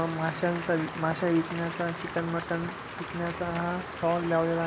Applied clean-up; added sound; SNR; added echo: none; Applause / Cheering; 13 dB; none.